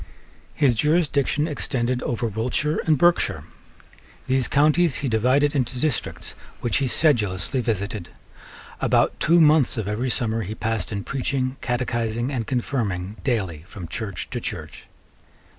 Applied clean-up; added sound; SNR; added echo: none; none; none; none.